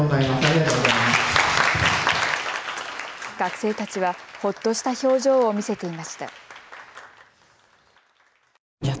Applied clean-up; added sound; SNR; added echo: none; none; none; none.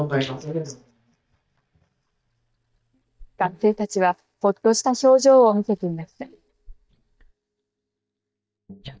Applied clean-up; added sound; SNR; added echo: neural mask model DeepFilterNet 3.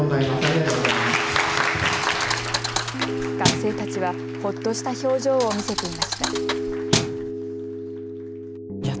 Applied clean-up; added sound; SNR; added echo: none; Piano + Thump, thud; 2 dB; none.